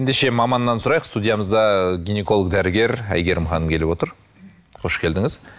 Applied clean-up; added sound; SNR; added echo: none; none; none; none.